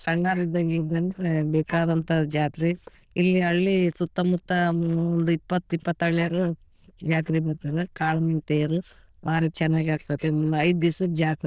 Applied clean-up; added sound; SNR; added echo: neural diffusion model UNIVERSE++.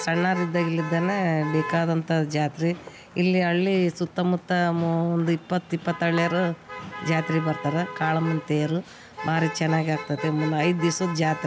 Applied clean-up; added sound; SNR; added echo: none; Motor vehicle (road); 13 dB; none.